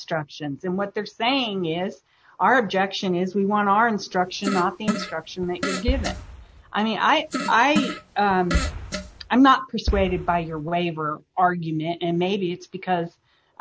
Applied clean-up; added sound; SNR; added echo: none; Fart + Boom; 6 dB; none.